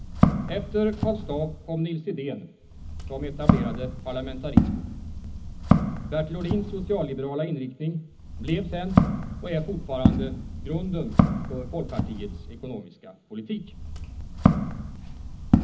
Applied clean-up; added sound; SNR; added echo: none; Walk, footsteps; -5 dB; reverberation time 0.4 s.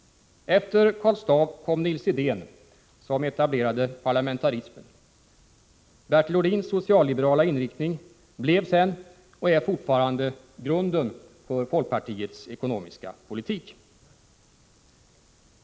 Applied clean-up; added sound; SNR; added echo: none; none; none; none.